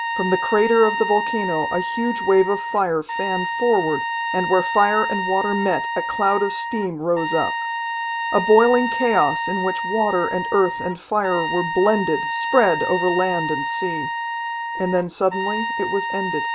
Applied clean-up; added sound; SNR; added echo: none; Trumpet; 4 dB; none.